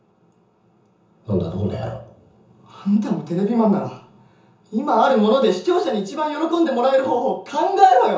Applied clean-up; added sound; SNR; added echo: none; none; none; reverberation time 0.6 s.